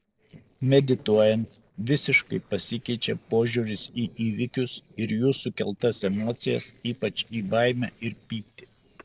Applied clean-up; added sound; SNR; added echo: neural separator model SepFormer DNS4.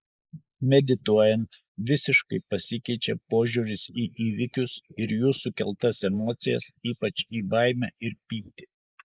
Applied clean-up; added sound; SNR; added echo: neural mask model Resemble Enhance denoiser.